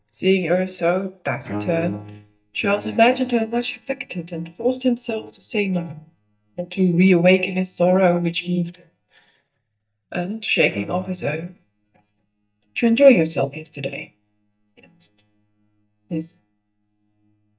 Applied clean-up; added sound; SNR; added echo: neural mask model DeepFilterNet 3.